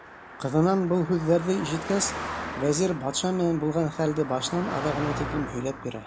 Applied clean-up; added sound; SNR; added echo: none; Car passing by; 10 dB; none.